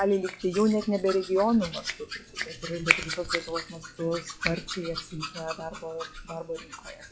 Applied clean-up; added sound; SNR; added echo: classical method log-MMSE.